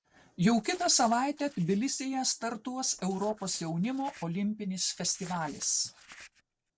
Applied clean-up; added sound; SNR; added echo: neural separator model SepFormer DNS4.